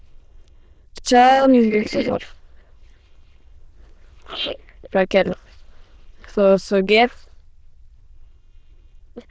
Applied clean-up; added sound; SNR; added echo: neural diffusion model UNIVERSE++.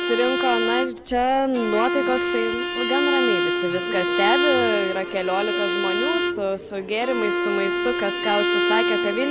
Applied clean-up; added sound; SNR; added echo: none; Bowed string instrument; -1 dB; none.